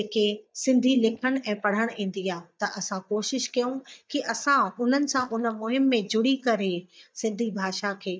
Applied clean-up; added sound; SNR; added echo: neural mask model DeepFilterNet 3.